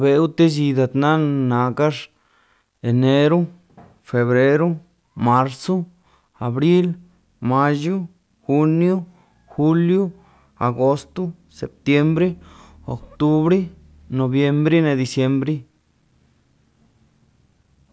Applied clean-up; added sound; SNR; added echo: none; none; none; none.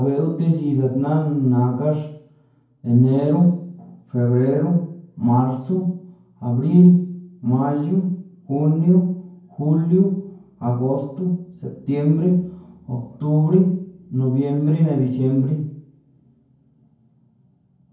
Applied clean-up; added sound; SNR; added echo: none; none; none; reverberation time 0.9 s.